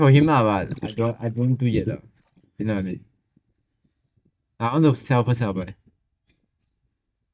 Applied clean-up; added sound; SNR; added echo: neural mask model DeepFilterNet 3.